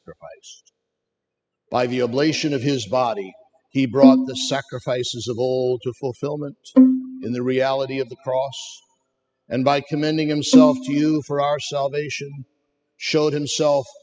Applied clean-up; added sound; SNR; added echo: classical method spectral subtraction.